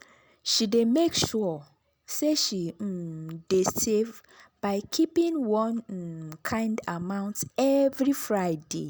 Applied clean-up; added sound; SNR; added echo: none; none; none; none.